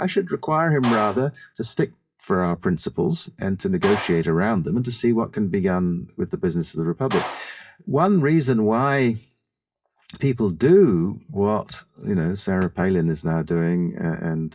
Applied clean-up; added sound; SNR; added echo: classical method WPE with log-MMSE.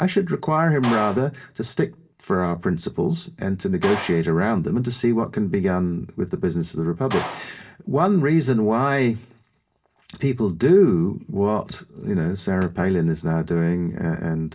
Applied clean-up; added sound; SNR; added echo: none; Clapping; 15 dB; reverberation time 0.2 s.